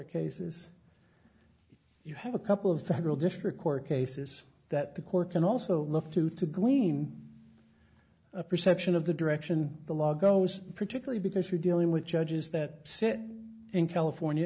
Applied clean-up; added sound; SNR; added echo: none; none; none; none.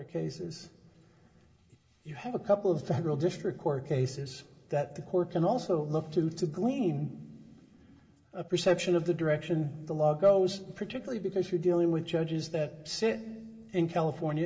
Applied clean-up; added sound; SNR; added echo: none; none; none; reverberation time 2.5 s.